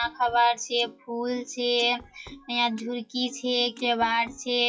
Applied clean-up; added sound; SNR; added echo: classical method WPE with log-MMSE.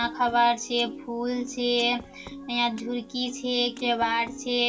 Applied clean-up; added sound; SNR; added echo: none; Piano; 15 dB; reverberation time 0.2 s.